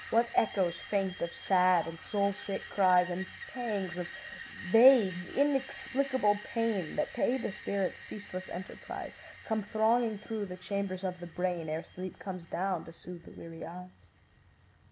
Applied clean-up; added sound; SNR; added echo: none; Screech; 16 dB; none.